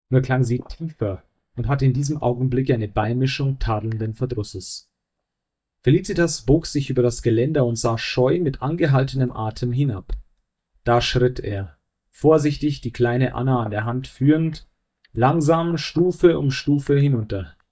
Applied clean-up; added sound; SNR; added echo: neural mask model DeepFilterNet 3.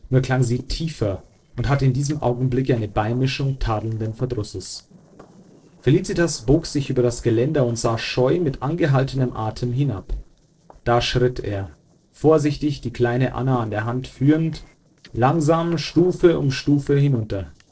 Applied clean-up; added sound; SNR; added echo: neural separator model SepFormer DNS4.